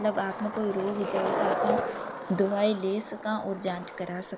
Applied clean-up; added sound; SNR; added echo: none; Skateboard; 3 dB; none.